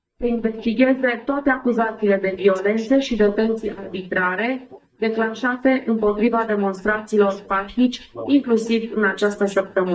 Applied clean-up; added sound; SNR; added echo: neural mask model DeepFilterNet 3.